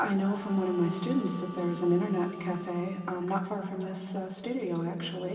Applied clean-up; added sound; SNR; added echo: none; Harmonica; 16 dB; reverberation time 2.9 s.